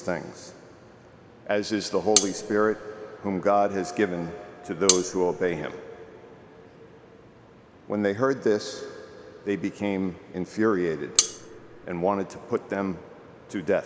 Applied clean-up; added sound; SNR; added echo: none; Cutlery, silverware; -1 dB; none.